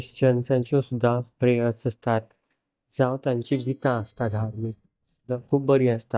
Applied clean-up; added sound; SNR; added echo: neural mask model DeepFilterNet 3.